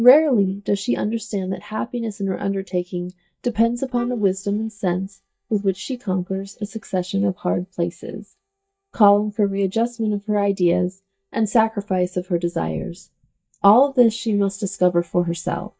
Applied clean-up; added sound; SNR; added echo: neural mask model DeepFilterNet 3.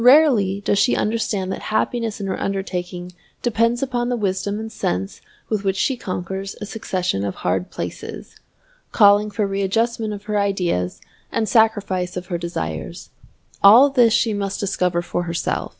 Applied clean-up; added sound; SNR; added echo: none; none; none; none.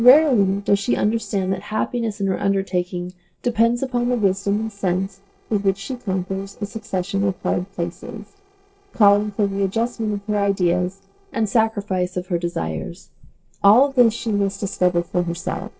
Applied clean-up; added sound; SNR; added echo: neural separator model SepFormer DNS4.